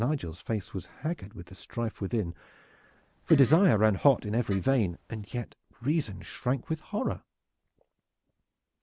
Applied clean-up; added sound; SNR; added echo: none; Fart; 16 dB; none.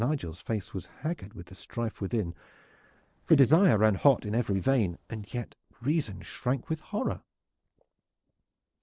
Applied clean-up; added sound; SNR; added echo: neural separator model SepFormer DNS4.